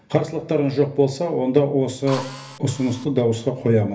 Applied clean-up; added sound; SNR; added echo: none; Drill; 15 dB; reverberation time 0.3 s.